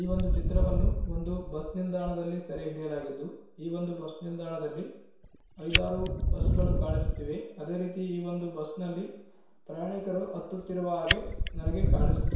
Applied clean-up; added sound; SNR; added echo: none; Fire; -4 dB; reverberation time 0.7 s.